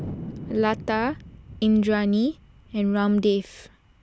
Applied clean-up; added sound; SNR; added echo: none; Thunder; 15 dB; none.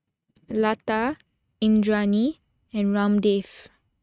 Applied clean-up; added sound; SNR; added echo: neural mask model RNNoise.